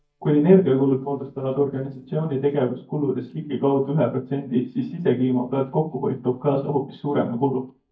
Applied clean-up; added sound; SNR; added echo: neural mask model DeepFilterNet 3.